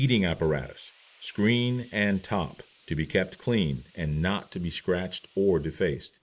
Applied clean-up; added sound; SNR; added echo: neural mask model Resemble Enhance denoiser.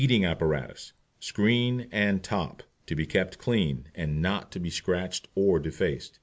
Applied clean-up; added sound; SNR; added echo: none; none; none; none.